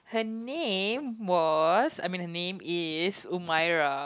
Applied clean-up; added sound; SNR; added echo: none; none; none; none.